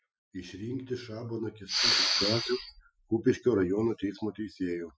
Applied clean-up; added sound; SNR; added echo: classical method Wiener filter.